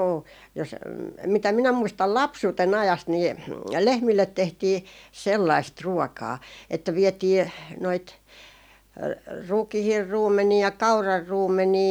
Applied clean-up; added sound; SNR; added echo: none; none; none; none.